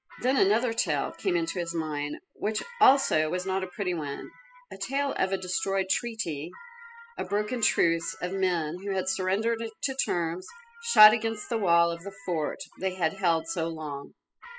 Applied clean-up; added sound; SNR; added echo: classical method spectral subtraction.